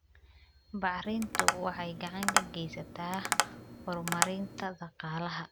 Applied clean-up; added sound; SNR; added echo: none; Tap; -3 dB; none.